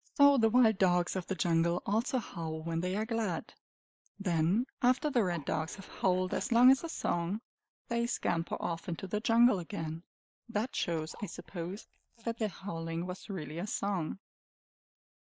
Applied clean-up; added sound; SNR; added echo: neural mask model DeepFilterNet 3.